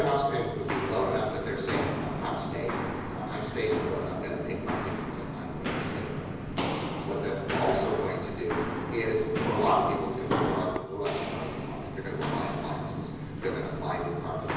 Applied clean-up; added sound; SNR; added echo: none; Walk, footsteps; 1 dB; reverberation time 1.1 s.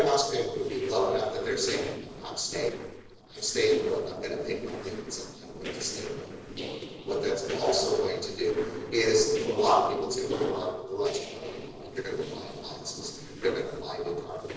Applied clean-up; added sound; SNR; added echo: neural separator model SepFormer DNS4.